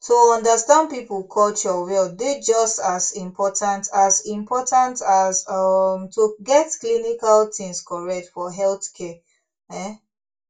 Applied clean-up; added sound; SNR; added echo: none; none; none; reverberation time 0.1 s.